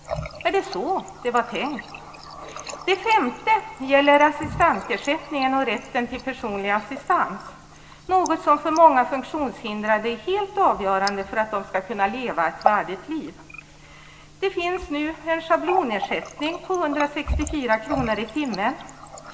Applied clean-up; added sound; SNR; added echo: none; Water tap, faucet; 12 dB; reverberation time 2.8 s.